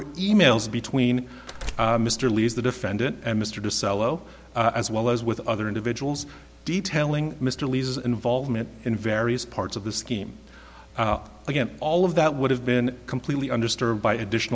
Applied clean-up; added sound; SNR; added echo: none; Door; 13 dB; none.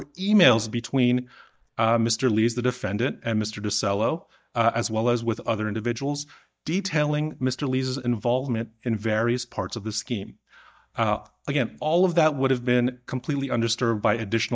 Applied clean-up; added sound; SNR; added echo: neural mask model DeepFilterNet 3.